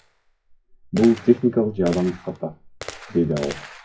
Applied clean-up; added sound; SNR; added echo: classical method WPE with log-MMSE.